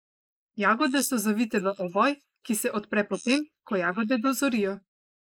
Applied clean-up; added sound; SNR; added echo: neural mask model Resemble Enhance denoiser.